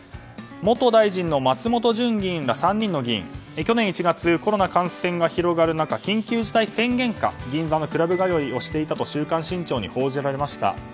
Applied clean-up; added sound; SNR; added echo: none; Microwave oven; 18 dB; none.